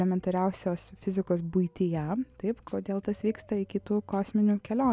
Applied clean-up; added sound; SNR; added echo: none; none; none; none.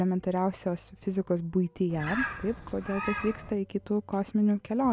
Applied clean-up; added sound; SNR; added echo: none; Bird; 7 dB; none.